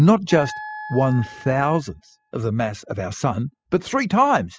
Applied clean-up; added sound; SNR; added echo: classical method spectral subtraction.